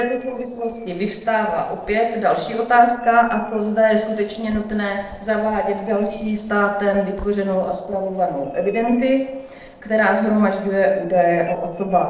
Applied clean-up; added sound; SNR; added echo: neural separator model SepFormer DNS4.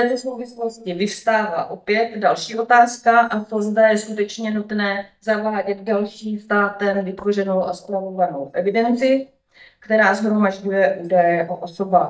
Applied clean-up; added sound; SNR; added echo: neural mask model DeepFilterNet 3.